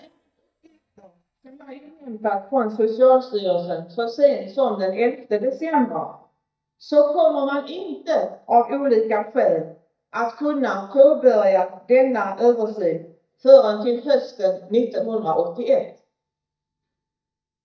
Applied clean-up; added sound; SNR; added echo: neural mask model DeepFilterNet 3.